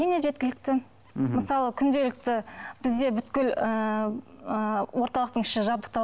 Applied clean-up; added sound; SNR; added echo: none; none; none; none.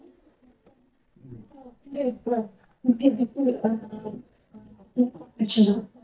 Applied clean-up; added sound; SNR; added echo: neural mask model DeepFilterNet 3.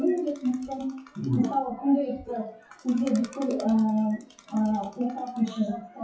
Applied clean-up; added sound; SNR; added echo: classical method WPE with log-MMSE.